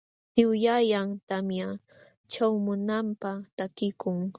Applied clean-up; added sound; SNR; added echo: none; none; none; none.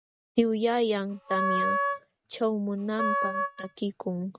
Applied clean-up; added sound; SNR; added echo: neural mask model RNNoise.